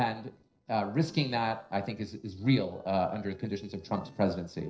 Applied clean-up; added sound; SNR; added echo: neural separator model SepFormer DNS4.